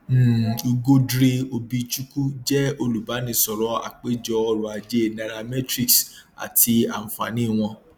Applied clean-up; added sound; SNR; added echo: none; none; none; none.